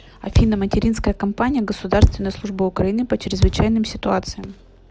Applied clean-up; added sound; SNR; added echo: none; Thump, thud; 3 dB; none.